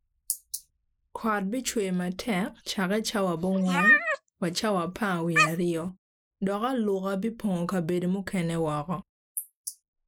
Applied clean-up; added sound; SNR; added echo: neural mask model Resemble Enhance denoiser.